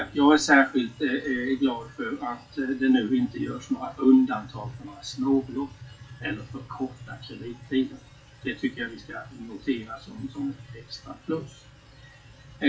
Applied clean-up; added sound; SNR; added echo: classical method WPE with log-MMSE.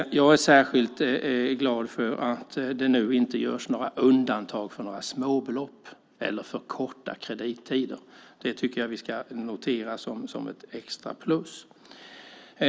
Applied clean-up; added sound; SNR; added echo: none; none; none; none.